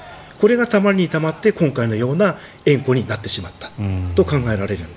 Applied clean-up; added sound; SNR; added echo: none; none; none; none.